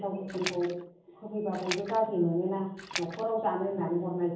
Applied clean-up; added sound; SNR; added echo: none; Splash, splatter; 9 dB; reverberation time 0.7 s.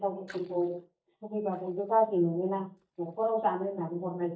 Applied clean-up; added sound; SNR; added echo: neural mask model DeepFilterNet 3.